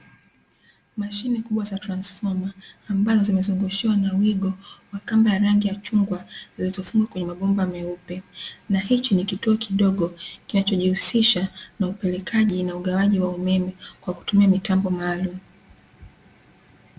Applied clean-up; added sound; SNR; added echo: none; none; none; none.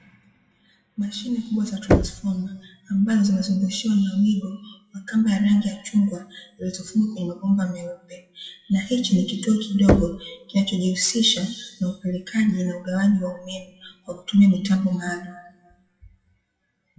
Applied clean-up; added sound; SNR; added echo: classical method WPE with log-MMSE.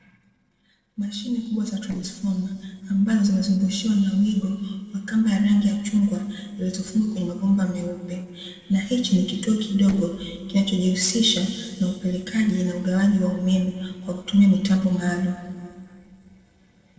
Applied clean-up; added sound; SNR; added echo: neural separator model SepFormer DNS4.